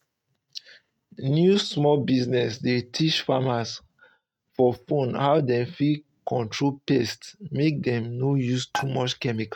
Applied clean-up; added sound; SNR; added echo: neural mask model RNNoise.